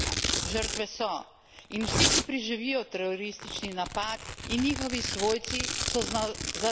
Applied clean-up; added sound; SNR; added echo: none; Domestic sounds, home sounds; 1 dB; none.